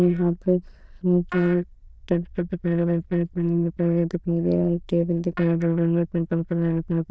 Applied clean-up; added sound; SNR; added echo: neural diffusion model UNIVERSE++.